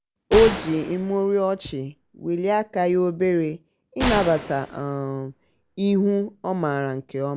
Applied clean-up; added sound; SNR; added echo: none; Gunshot, gunfire; 10 dB; none.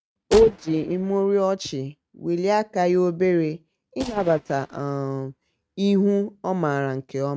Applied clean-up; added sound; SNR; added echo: neural mask model RNNoise.